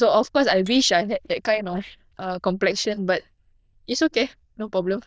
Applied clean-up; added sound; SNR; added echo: neural diffusion model UNIVERSE++.